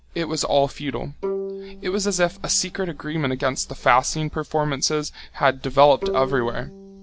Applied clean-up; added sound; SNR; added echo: none; Bowed string instrument; 13 dB; none.